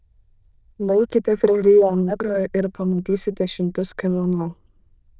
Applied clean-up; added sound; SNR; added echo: neural diffusion model UNIVERSE++.